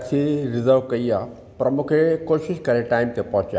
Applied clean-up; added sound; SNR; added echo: none; none; none; none.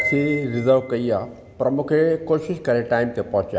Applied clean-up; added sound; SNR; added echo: none; Piano; 13 dB; none.